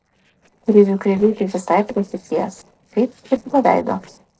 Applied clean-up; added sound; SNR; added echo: neural separator model SepFormer DNS4.